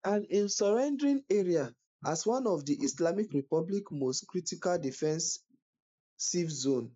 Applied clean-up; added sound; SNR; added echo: neural mask model Resemble Enhance denoiser.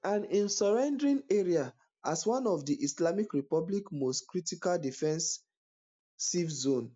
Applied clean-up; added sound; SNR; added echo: none; none; none; none.